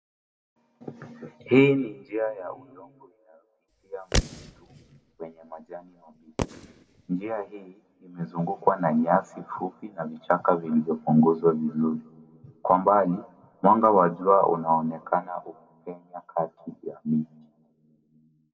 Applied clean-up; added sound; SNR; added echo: none; Fireworks; 8 dB; reverberation time 1.5 s.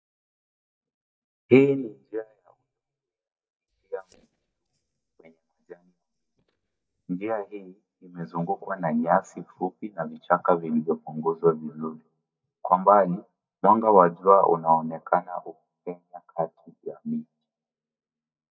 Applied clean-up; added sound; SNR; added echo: neural mask model DeepFilterNet 3.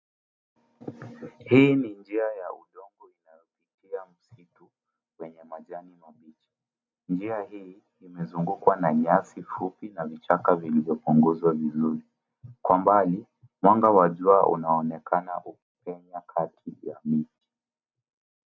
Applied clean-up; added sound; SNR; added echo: none; none; none; none.